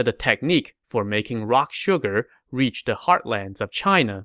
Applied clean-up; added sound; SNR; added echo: none; none; none; none.